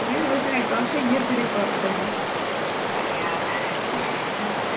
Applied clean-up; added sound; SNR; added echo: none; Stream; -3 dB; reverberation time 0.8 s.